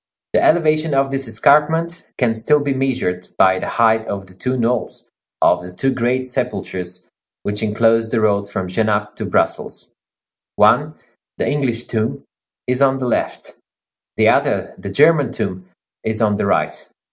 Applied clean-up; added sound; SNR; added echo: none; none; none; none.